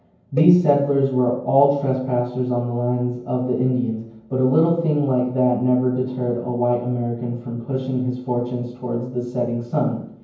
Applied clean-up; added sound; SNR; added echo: none; Cowbell; 16 dB; reverberation time 0.9 s.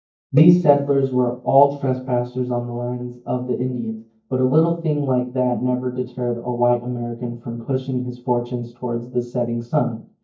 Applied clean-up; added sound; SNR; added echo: neural mask model DeepFilterNet 3.